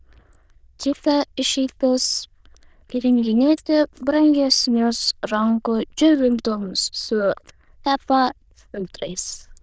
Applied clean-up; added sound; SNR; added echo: neural diffusion model UNIVERSE++.